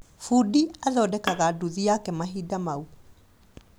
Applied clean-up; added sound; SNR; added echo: none; Bowed string instrument; 13 dB; none.